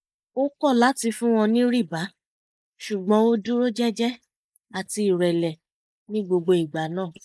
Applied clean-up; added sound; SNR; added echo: neural mask model Resemble Enhance denoiser.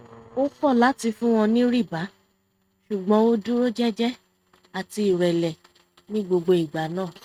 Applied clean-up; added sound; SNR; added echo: neural mask model RNNoise.